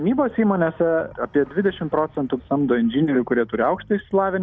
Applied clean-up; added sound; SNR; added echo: none; none; none; none.